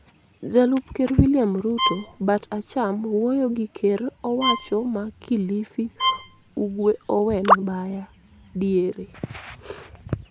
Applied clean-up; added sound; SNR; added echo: none; Bowed string instrument; 5 dB; none.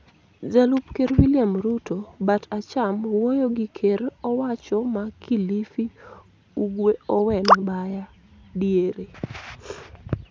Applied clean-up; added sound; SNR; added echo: none; none; none; none.